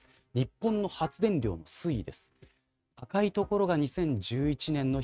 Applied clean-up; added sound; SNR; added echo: neural mask model RNNoise.